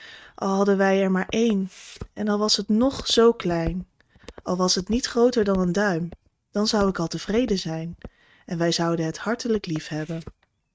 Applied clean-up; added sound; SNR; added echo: neural mask model RNNoise.